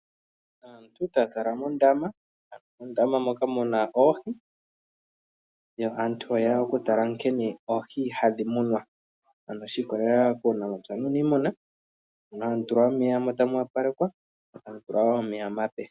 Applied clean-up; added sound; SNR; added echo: none; none; none; none.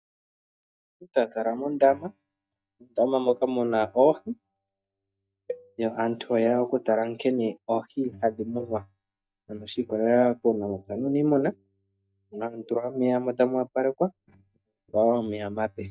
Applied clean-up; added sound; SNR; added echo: neural mask model DeepFilterNet 3.